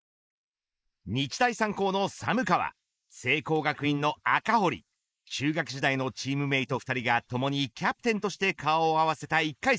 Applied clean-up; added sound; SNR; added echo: neural mask model Resemble Enhance denoiser.